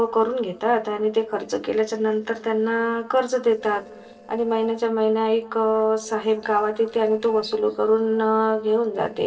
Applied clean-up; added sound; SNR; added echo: neural separator model SepFormer DNS4.